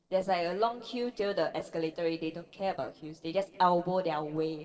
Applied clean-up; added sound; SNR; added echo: neural separator model SepFormer DNS4.